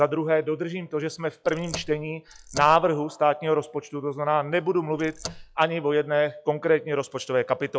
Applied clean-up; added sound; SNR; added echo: classical method log-MMSE.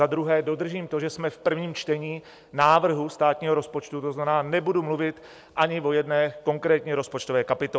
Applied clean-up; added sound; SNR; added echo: none; none; none; none.